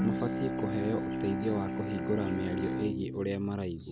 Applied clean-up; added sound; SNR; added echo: none; Bowed string instrument; 0 dB; none.